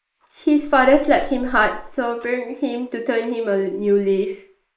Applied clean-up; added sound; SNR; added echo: neural mask model Resemble Enhance denoiser.